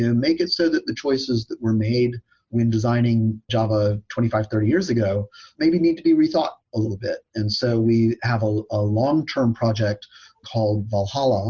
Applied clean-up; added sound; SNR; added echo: none; none; none; none.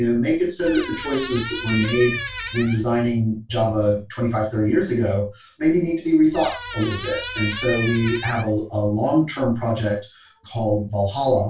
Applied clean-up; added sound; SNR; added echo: none; Squeak; 9 dB; reverberation time 0.2 s.